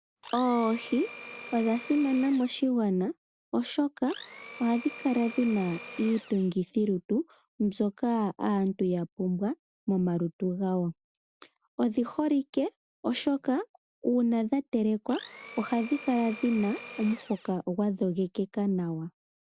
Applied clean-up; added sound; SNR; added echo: none; Domestic sounds, home sounds; 16 dB; none.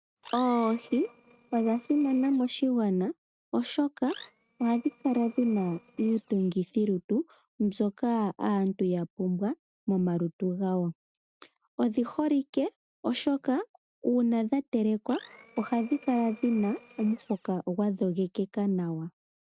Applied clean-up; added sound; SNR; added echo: neural mask model RNNoise.